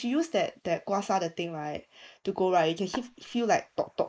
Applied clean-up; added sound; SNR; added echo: neural mask model Resemble Enhance denoiser.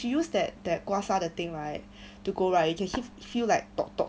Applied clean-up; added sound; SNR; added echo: none; Tap; 11 dB; none.